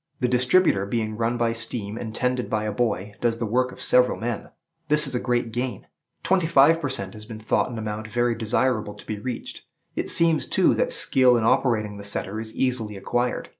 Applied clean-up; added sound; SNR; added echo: none; none; none; none.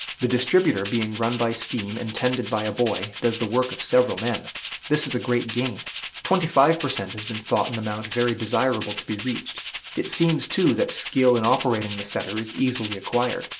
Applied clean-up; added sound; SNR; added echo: none; Rattle (instrument); 11 dB; none.